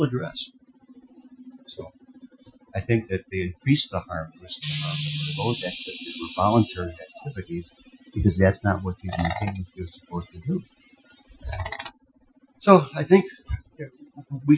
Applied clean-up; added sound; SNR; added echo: classical method Wiener filter.